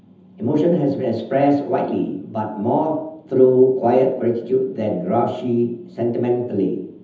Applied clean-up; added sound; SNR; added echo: none; none; none; reverberation time 0.8 s.